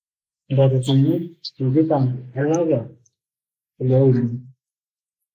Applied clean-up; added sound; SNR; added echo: neural mask model Resemble Enhance denoiser.